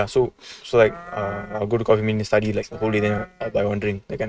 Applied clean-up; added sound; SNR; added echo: neural mask model RNNoise.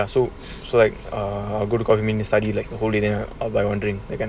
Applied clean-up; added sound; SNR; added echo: none; none; none; none.